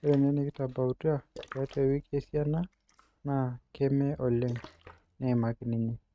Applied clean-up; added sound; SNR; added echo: neural mask model RNNoise.